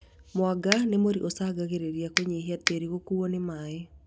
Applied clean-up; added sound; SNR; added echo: none; Finger snapping; 2 dB; none.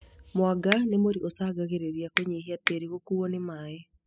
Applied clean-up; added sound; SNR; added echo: classical method spectral subtraction.